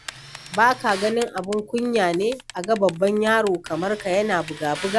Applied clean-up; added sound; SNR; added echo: none; Tools + Typing; 16 dB; none.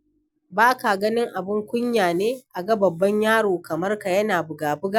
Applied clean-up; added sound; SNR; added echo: none; none; none; none.